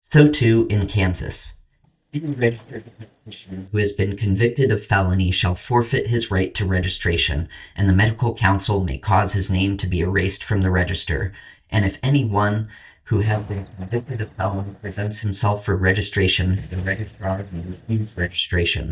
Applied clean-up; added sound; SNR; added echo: neural mask model DeepFilterNet 3.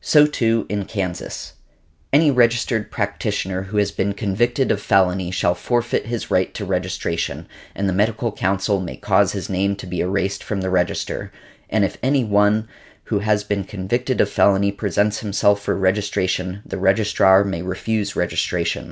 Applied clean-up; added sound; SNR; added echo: none; none; none; none.